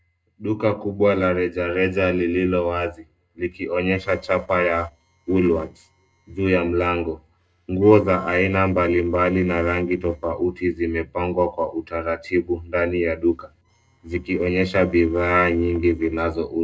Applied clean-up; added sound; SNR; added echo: neural separator model SepFormer DNS4.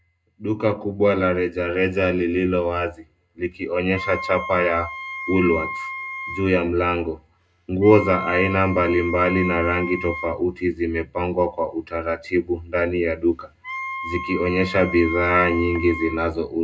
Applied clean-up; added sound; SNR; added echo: none; Wind instrument, woodwind instrument; 10 dB; reverberation time 0.2 s.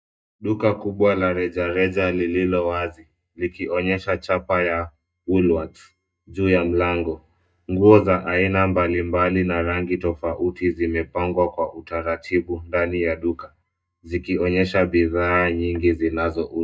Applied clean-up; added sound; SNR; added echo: neural mask model DeepFilterNet 3.